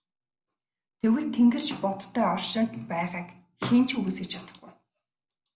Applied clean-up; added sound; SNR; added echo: none; none; none; none.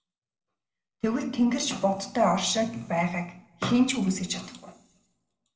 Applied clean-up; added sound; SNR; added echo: none; none; none; reverberation time 0.8 s.